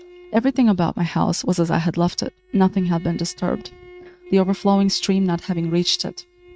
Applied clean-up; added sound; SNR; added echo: neural mask model RNNoise.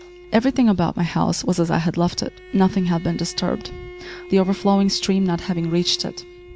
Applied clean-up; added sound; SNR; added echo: none; Bowed string instrument; 20 dB; none.